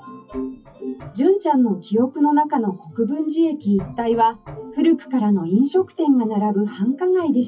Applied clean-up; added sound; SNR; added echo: classical method WPE with log-MMSE.